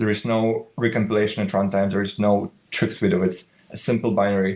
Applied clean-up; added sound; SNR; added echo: none; none; none; none.